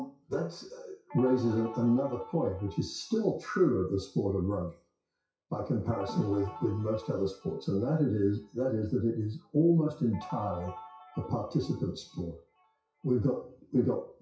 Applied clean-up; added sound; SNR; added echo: classical method WPE with log-MMSE.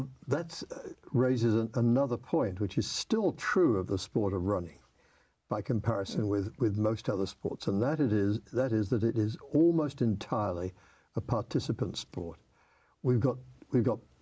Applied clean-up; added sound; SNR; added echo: none; none; none; none.